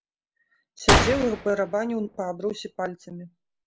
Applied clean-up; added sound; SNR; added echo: none; Gunshot, gunfire; -2 dB; none.